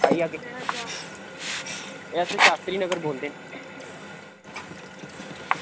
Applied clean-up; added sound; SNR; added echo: none; Sink (filling or washing); -3 dB; none.